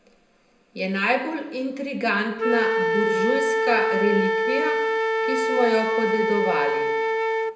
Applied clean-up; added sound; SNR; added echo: none; Wind instrument, woodwind instrument; -2 dB; reverberation time 0.8 s.